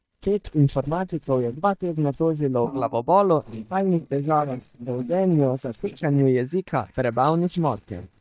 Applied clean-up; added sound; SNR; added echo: neural mask model DeepFilterNet 3.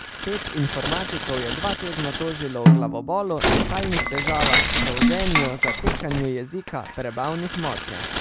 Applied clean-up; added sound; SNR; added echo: none; Snare drum + Shatter; -4 dB; none.